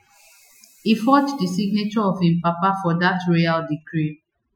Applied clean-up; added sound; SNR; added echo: classical method Wiener filter.